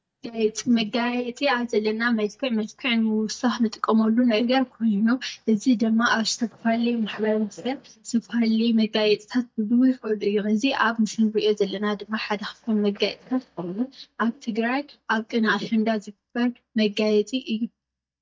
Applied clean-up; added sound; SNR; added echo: neural mask model DeepFilterNet 3.